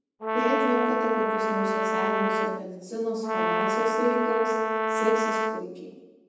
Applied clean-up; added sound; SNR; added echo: none; Brass instrument; -3 dB; reverberation time 1.1 s.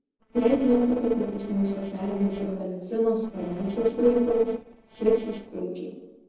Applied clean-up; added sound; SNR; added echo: neural separator model SepFormer DNS4.